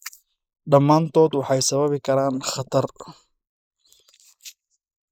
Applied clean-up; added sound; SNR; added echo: neural mask model Resemble Enhance denoiser.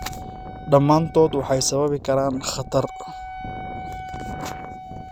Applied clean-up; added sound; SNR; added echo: none; Wind + Wind instrument, woodwind instrument; 11 dB; none.